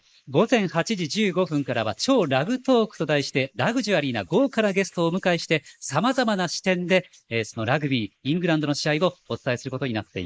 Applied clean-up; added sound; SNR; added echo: neural mask model Resemble Enhance denoiser.